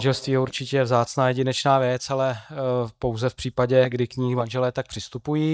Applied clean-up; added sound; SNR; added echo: neural mask model DeepFilterNet 3.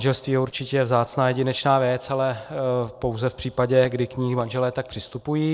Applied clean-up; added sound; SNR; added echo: neural separator model SepFormer DNS4.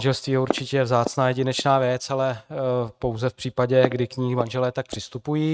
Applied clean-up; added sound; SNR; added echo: neural mask model RNNoise.